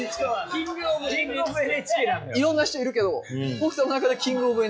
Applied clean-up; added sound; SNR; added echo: classical method log-MMSE.